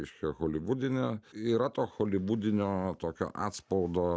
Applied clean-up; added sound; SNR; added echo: none; none; none; none.